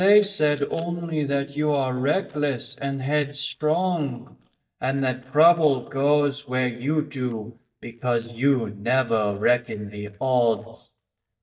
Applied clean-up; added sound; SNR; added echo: neural mask model DeepFilterNet 3.